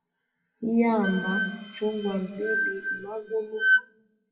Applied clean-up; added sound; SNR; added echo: classical method WPE with log-MMSE.